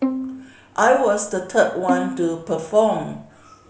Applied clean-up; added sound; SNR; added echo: none; Bowed string instrument; 8 dB; none.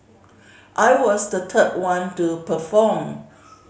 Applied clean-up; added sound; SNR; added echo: none; none; none; none.